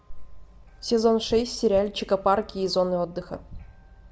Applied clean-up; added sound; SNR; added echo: none; none; none; none.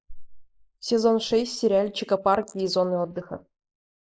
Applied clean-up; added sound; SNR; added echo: neural mask model Resemble Enhance denoiser.